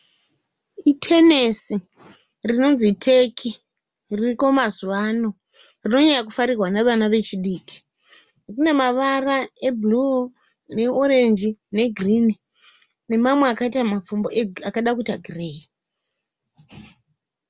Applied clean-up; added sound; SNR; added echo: none; none; none; none.